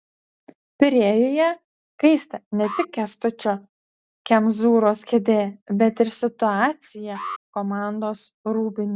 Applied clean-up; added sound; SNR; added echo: none; Alarm; 17 dB; none.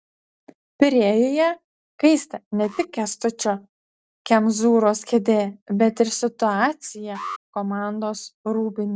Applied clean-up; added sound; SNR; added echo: neural separator model SepFormer DNS4.